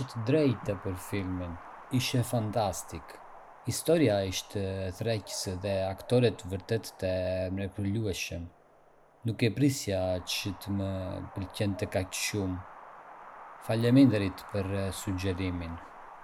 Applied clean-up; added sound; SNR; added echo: none; Wind; 18 dB; none.